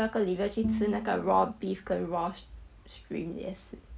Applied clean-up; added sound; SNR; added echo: none; Bowed string instrument; 6 dB; none.